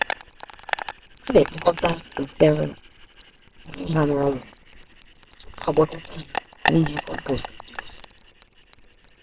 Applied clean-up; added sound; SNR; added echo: neural separator model SepFormer WHAMR!.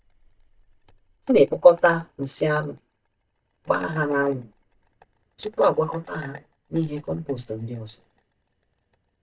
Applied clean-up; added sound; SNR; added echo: neural mask model DeepFilterNet 3.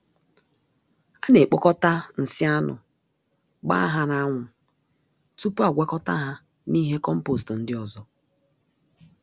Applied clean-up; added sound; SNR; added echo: none; none; none; none.